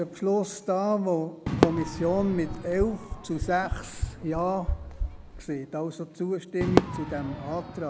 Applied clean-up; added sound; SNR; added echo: none; Run + Crowd / Fireworks; 3 dB; none.